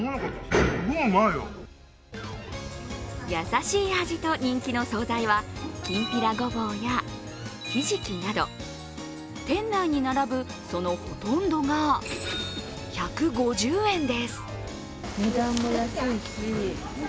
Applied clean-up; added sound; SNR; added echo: none; none; none; none.